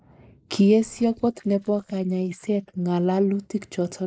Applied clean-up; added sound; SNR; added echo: neural mask model Resemble Enhance denoiser.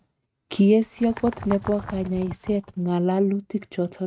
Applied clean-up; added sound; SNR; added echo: neural mask model RNNoise.